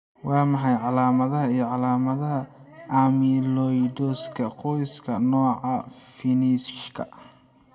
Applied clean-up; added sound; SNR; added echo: none; none; none; reverberation time 0.3 s.